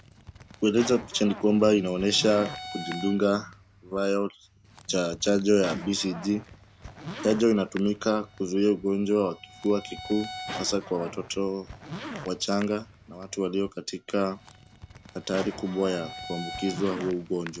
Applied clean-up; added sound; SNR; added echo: none; Bowed string instrument + Zipper (clothing); 14 dB; none.